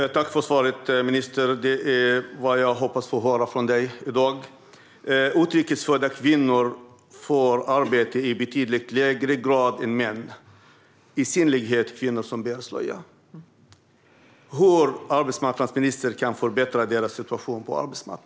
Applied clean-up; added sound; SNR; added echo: none; none; none; none.